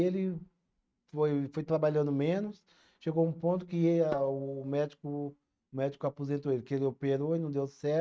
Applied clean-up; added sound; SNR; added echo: neural mask model RNNoise.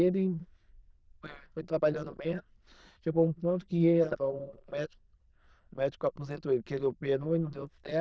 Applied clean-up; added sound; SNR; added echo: neural diffusion model UNIVERSE++.